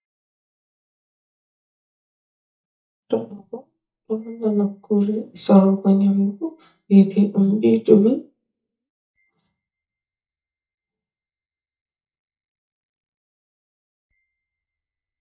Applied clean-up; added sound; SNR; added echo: neural mask model DeepFilterNet 3.